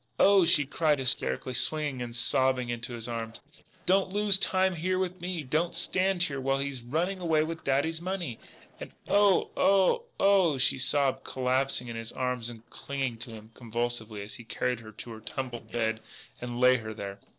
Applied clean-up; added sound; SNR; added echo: neural separator model SepFormer DNS4.